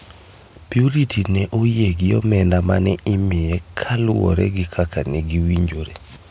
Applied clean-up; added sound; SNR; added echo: none; none; none; none.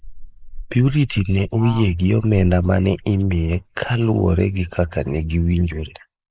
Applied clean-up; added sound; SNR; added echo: neural mask model Resemble Enhance denoiser.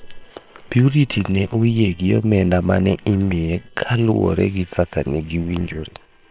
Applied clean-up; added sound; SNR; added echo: neural separator model SepFormer WHAM!.